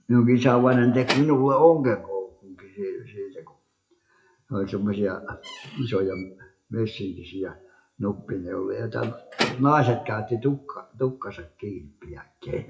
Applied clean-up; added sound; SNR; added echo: classical method WPE with log-MMSE.